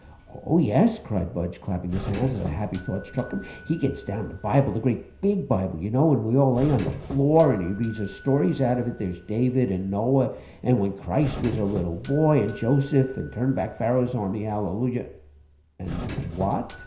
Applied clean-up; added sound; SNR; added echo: none; Doorbell; 9 dB; reverberation time 0.5 s.